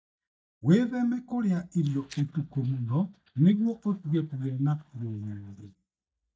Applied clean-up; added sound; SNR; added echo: neural mask model DeepFilterNet 3.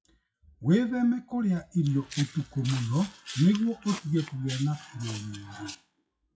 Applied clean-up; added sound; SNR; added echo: classical method WPE with log-MMSE.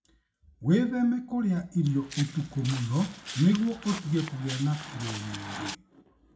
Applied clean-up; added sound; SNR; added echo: none; Walk, footsteps; 12 dB; reverberation time 0.3 s.